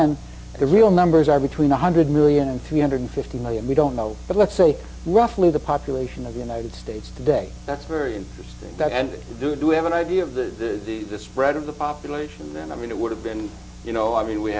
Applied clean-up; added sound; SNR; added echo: none; none; none; none.